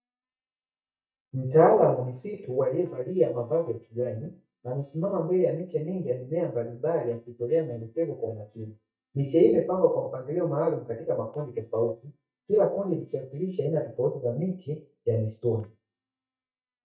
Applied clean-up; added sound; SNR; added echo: neural mask model DeepFilterNet 3.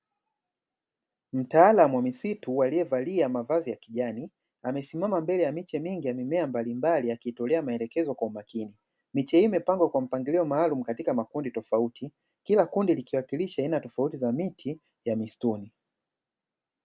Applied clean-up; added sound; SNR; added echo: none; none; none; none.